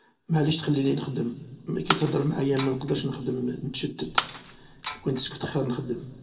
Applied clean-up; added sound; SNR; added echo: none; Shatter; 8 dB; reverberation time 1.7 s.